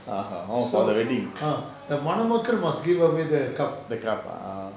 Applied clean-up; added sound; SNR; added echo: none; none; none; none.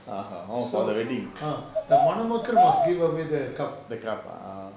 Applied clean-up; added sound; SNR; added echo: none; Bird vocalization, bird call, bird song; -5 dB; none.